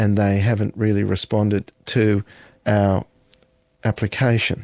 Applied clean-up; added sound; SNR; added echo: none; none; none; none.